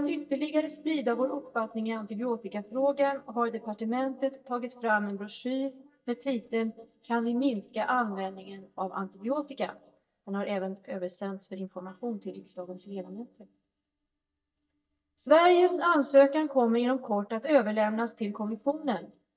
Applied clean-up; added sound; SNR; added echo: neural mask model DeepFilterNet 3.